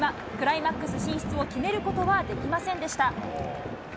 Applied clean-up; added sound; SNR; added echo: none; Thunder; 7 dB; none.